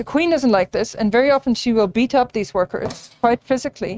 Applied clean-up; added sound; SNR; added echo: neural mask model RNNoise.